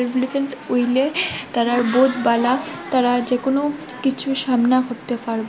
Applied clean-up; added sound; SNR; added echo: none; none; none; none.